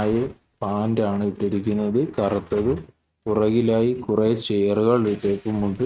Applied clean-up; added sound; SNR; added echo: neural mask model RNNoise.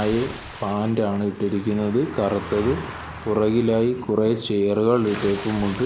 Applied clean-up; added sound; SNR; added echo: none; Bathtub (filling or washing) / Splash, splatter + Car passing by; 15 dB; none.